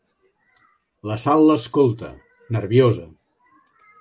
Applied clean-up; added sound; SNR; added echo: none; none; none; none.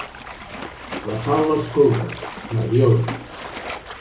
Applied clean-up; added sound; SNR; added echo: none; Splash, splatter; 11 dB; reverberation time 0.6 s.